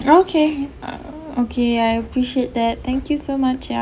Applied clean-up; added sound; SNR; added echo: none; none; none; none.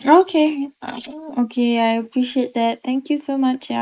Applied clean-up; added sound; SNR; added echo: neural mask model Resemble Enhance denoiser.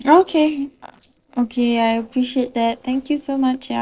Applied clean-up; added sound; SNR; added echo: neural separator model SepFormer DNS4.